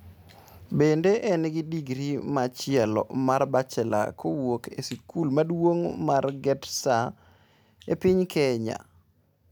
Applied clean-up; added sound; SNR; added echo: none; none; none; none.